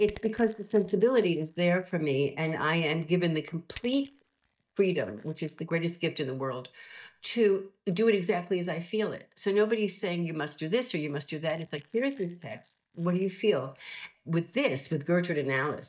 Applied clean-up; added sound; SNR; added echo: neural mask model DeepFilterNet 3.